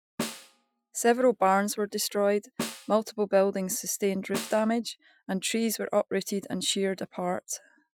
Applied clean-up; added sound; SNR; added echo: classical method Wiener filter.